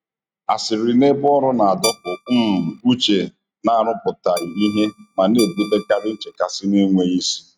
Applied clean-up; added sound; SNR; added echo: neural mask model RNNoise.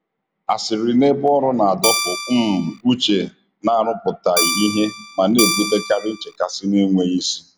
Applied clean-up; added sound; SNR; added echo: none; Guitar; 4 dB; none.